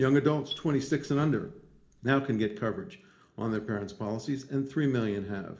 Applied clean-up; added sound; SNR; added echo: none; Marimba, xylophone; 18 dB; reverberation time 0.4 s.